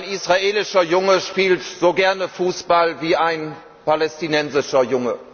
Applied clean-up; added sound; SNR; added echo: none; none; none; none.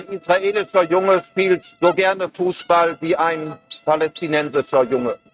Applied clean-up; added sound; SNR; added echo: neural mask model RNNoise.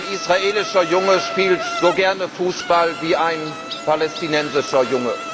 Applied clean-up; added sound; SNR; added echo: none; Insect; 9 dB; none.